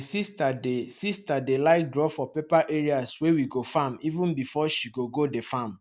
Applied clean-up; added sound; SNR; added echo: none; none; none; none.